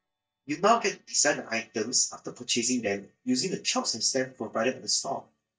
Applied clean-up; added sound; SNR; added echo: neural mask model DeepFilterNet 3.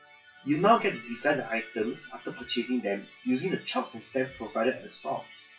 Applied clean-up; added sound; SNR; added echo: classical method WPE with log-MMSE.